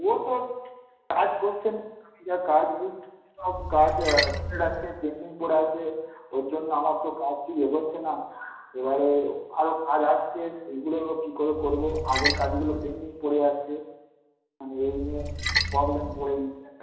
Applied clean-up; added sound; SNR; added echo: none; Splash, splatter; 4 dB; reverberation time 1.0 s.